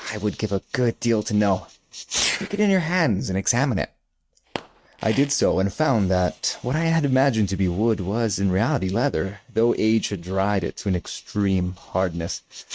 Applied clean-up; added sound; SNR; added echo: neural mask model RNNoise.